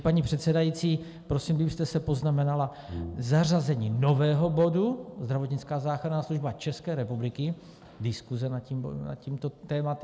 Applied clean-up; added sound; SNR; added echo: none; Brass instrument; 11 dB; none.